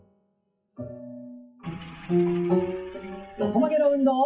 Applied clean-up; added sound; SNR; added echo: classical method WPE with log-MMSE.